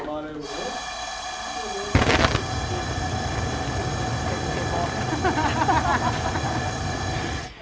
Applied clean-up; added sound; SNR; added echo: none; Tick / Hiss / Explosion / Fire; -5 dB; none.